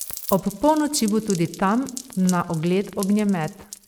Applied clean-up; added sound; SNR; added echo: neural mask model RNNoise.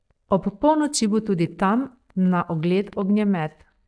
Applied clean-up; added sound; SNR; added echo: neural mask model DeepFilterNet 3.